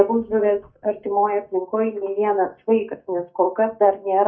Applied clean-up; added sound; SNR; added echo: neural mask model DeepFilterNet 3.